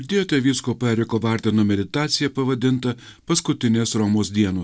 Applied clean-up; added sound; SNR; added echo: none; none; none; none.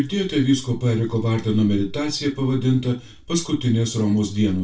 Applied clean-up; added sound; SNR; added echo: none; none; none; reverberation time 0.2 s.